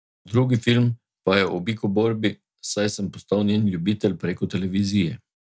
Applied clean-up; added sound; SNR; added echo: none; none; none; none.